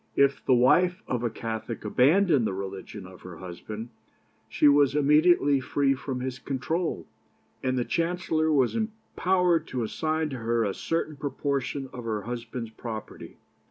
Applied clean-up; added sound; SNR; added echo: none; none; none; none.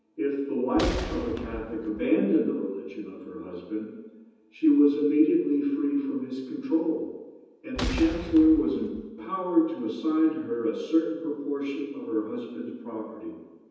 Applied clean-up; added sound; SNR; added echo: none; Boom; 8 dB; reverberation time 1.1 s.